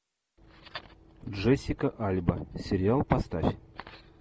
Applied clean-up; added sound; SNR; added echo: none; none; none; none.